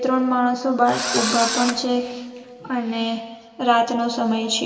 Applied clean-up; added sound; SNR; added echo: none; Engine / Drill; 5 dB; reverberation time 2.6 s.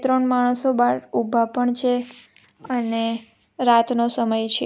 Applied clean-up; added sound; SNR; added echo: none; none; none; none.